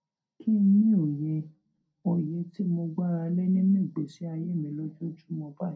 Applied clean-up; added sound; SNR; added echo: none; none; none; reverberation time 0.2 s.